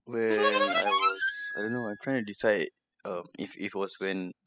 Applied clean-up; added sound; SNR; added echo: classical method spectral subtraction.